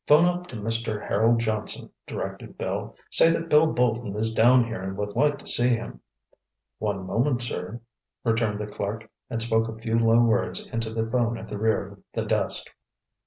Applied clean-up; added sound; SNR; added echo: none; none; none; none.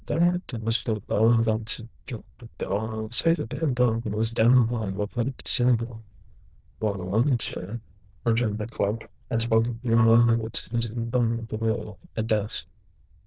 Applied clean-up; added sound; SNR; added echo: neural diffusion model UNIVERSE++.